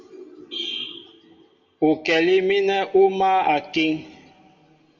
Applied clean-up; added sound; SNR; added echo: none; none; none; reverberation time 1.6 s.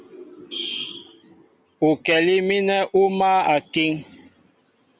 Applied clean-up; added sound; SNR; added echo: none; none; none; none.